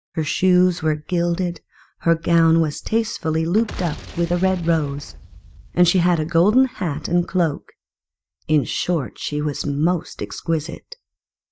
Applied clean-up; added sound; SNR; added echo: neural mask model DeepFilterNet 3.